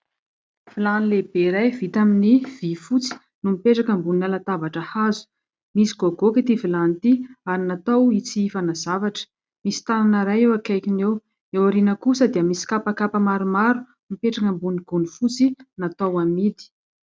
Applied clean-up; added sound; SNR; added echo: none; none; none; none.